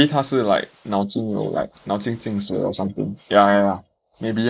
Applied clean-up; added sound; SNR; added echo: neural mask model Resemble Enhance denoiser.